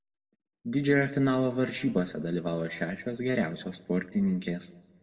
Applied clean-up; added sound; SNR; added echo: none; none; none; reverberation time 1.2 s.